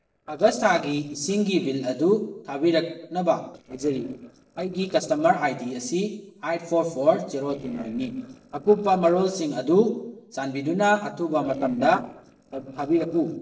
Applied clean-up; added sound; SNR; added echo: neural separator model SepFormer DNS4.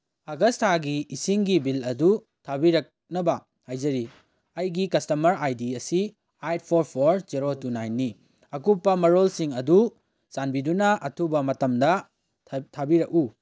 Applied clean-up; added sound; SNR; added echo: none; none; none; none.